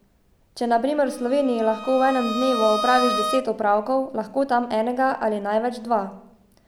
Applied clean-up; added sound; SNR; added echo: none; Bowed string instrument; 7 dB; none.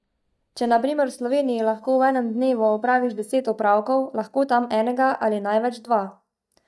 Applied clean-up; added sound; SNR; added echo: neural mask model DeepFilterNet 3.